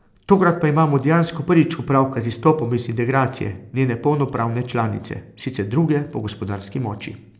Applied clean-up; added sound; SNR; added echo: none; none; none; none.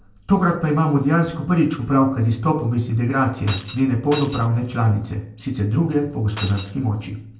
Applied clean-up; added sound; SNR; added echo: none; Shatter; 13 dB; reverberation time 0.3 s.